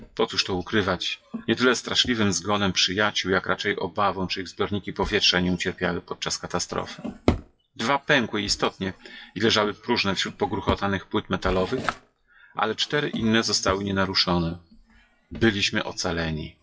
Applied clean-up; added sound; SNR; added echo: classical method WPE with log-MMSE.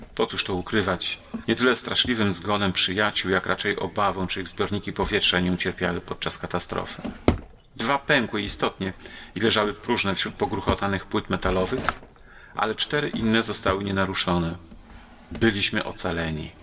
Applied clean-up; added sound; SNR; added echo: none; Drawer open or close; 12 dB; reverberation time 1.5 s.